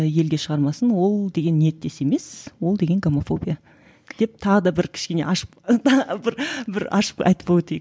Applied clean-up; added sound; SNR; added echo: none; none; none; none.